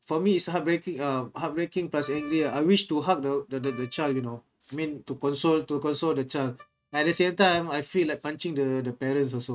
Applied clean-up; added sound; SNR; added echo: neural mask model RNNoise.